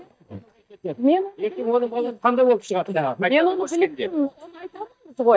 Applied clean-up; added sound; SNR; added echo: neural mask model DeepFilterNet 3.